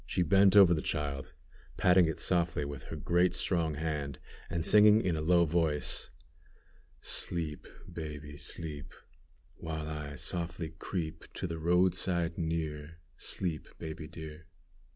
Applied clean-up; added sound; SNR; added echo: none; none; none; none.